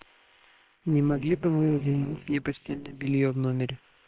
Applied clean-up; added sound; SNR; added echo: neural separator model SepFormer WHAM!.